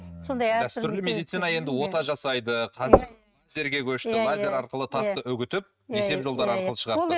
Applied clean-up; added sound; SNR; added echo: neural mask model RNNoise.